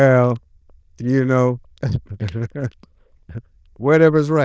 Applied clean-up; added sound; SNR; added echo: neural diffusion model UNIVERSE++.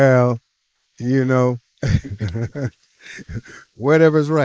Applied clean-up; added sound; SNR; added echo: neural mask model Resemble Enhance denoiser.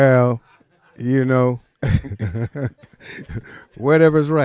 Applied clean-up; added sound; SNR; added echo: none; none; none; none.